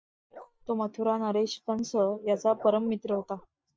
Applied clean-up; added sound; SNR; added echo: neural mask model DeepFilterNet 3.